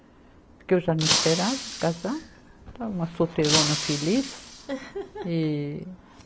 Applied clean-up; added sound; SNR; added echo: none; Shatter; 2 dB; none.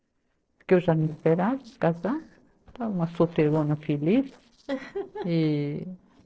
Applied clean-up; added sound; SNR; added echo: neural separator model SepFormer DNS4.